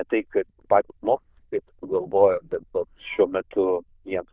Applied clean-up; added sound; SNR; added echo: neural diffusion model UNIVERSE++.